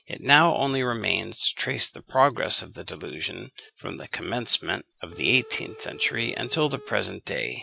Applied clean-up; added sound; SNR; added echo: none; Telephone; 19 dB; none.